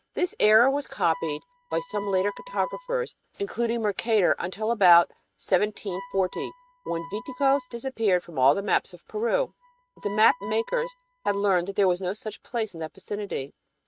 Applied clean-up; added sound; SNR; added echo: neural mask model RNNoise.